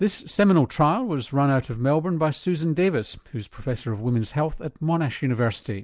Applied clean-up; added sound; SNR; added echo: none; none; none; none.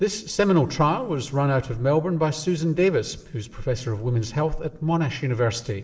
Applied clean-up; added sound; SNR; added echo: none; none; none; reverberation time 1.7 s.